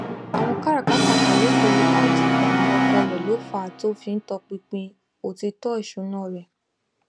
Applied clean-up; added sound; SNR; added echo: none; Brass instrument; -5 dB; none.